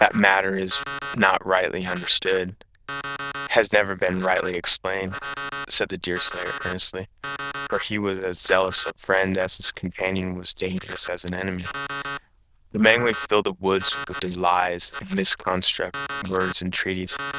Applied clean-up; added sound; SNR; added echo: neural diffusion model UNIVERSE++.